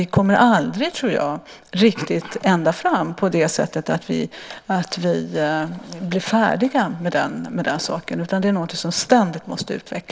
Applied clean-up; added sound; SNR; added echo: none; none; none; none.